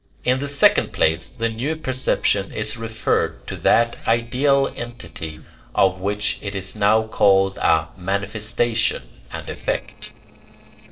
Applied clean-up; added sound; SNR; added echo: neural separator model SepFormer DNS4.